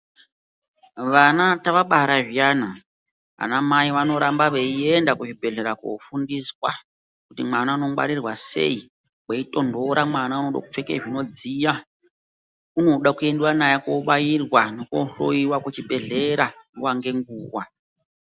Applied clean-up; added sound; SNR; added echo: none; none; none; none.